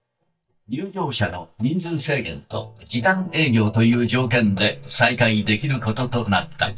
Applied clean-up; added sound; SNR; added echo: neural mask model DeepFilterNet 3.